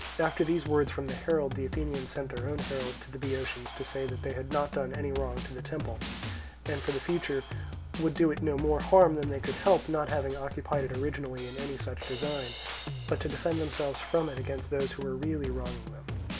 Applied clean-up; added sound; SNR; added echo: none; Drum kit; 7 dB; none.